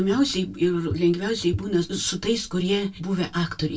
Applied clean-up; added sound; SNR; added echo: none; Walk, footsteps / Bird vocalization, bird call, bird song; 14 dB; reverberation time 0.2 s.